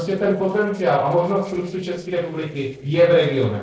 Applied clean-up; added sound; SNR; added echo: neural separator model SepFormer DNS4.